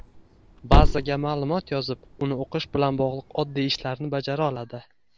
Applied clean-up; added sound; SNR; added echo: none; Thump, thud; 1 dB; none.